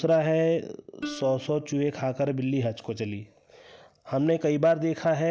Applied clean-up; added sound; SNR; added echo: none; Plucked string instrument; 18 dB; none.